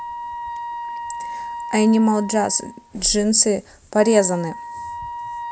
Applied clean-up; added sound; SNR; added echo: none; Wind instrument, woodwind instrument; 11 dB; none.